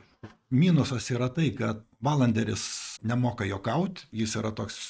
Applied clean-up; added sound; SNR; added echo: neural mask model RNNoise.